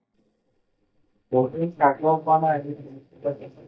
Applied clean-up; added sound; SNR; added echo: neural mask model DeepFilterNet 3.